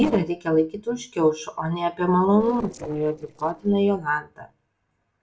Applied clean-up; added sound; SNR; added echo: neural separator model SepFormer DNS4.